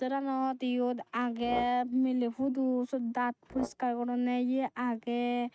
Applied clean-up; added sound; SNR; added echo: neural mask model RNNoise.